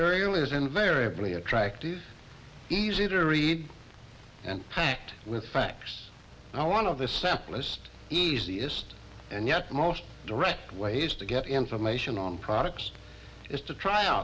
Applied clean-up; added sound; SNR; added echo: none; none; none; none.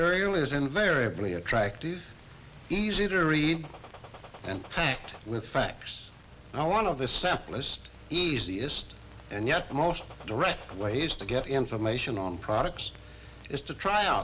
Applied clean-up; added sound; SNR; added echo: none; Gunshot, gunfire; 19 dB; none.